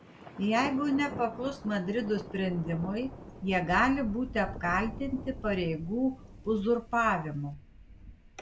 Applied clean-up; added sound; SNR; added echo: none; Thunder; 13 dB; none.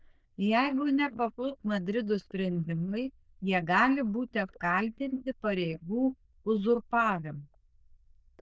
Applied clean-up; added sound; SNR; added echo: neural diffusion model UNIVERSE++.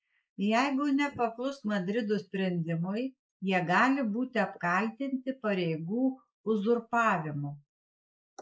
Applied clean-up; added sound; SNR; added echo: neural mask model Resemble Enhance denoiser.